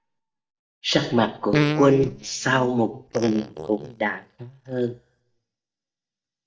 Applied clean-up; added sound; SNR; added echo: neural mask model DeepFilterNet 3.